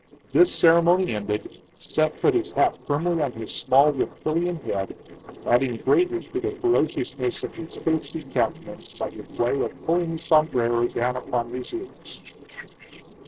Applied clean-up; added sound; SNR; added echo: neural separator model SepFormer DNS4.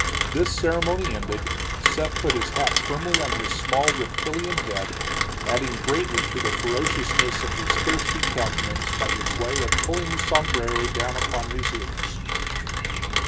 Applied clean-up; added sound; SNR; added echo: none; Rain; -4 dB; none.